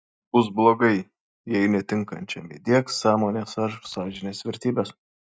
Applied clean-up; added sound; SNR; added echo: neural mask model DeepFilterNet 3.